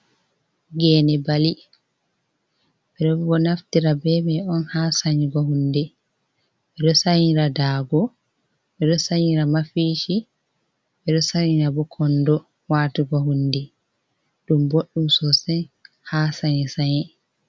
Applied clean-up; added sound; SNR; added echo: none; none; none; none.